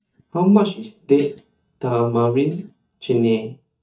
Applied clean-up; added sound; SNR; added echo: neural mask model DeepFilterNet 3.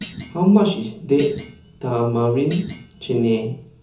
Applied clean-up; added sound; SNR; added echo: none; Thump, thud; 16 dB; reverberation time 0.6 s.